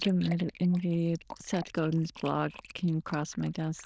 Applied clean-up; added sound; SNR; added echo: neural diffusion model UNIVERSE++.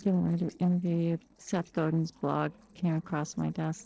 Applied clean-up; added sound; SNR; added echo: neural separator model SepFormer DNS4.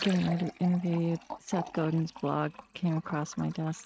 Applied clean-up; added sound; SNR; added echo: neural mask model RNNoise.